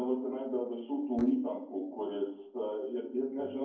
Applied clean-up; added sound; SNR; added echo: neural separator model SepFormer DNS4.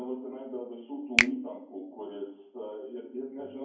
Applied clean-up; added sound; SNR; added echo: none; Finger snapping; -4 dB; reverberation time 0.9 s.